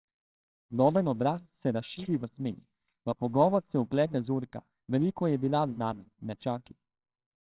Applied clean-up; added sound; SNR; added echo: neural separator model SepFormer WHAMR!.